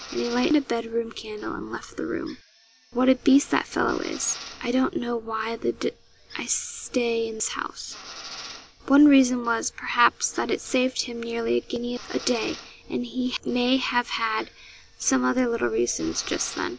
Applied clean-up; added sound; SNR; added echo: none; Drill; 20 dB; none.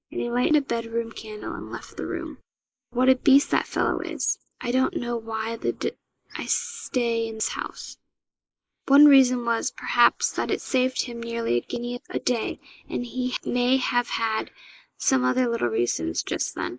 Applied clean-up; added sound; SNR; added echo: neural mask model Resemble Enhance denoiser.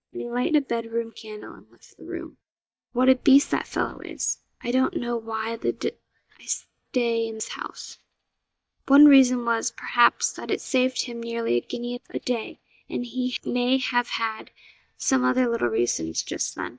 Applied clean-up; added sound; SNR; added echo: neural mask model DeepFilterNet 3.